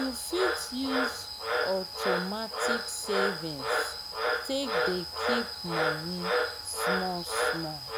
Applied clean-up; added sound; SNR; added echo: none; Frog; -4 dB; none.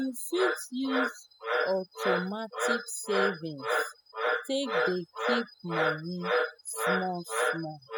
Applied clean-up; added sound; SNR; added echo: classical method spectral subtraction.